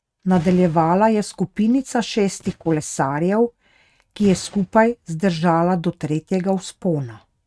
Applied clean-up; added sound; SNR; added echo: neural mask model RNNoise.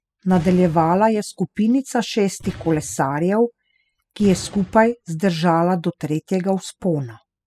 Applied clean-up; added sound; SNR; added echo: classical method spectral subtraction.